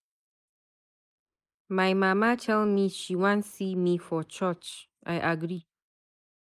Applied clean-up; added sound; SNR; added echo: neural mask model Resemble Enhance denoiser.